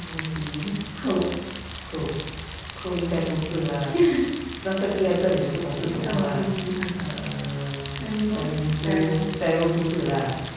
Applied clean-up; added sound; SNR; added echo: none; Rain; 9 dB; reverberation time 1.3 s.